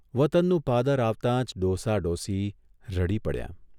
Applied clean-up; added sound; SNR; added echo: none; none; none; none.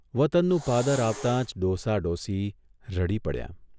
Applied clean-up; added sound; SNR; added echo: none; Hiss; 15 dB; none.